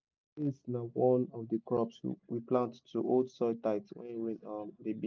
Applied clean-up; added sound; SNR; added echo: none; none; none; none.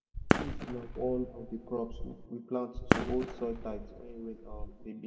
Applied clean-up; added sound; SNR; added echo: none; Fireworks; -3 dB; reverberation time 1.2 s.